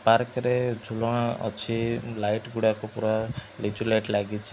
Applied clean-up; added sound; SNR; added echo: none; none; none; none.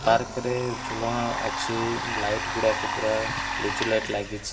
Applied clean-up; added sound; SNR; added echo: none; Domestic sounds, home sounds; 3 dB; reverberation time 0.6 s.